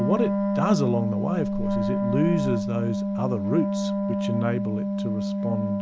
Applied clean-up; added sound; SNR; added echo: none; Wind instrument, woodwind instrument; -2 dB; none.